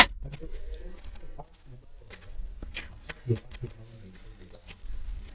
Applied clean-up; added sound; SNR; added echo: neural mask model DeepFilterNet 3.